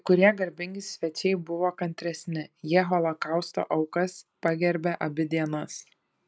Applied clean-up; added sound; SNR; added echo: none; none; none; none.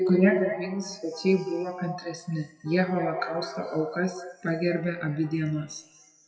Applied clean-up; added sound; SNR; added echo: classical method WPE with log-MMSE.